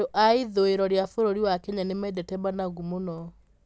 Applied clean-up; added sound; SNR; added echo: none; none; none; none.